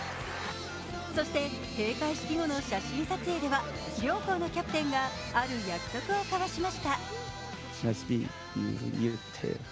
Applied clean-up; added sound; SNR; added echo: none; none; none; none.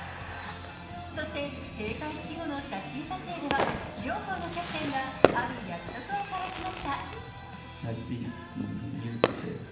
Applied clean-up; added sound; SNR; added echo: none; Fireworks; 0 dB; reverberation time 1.1 s.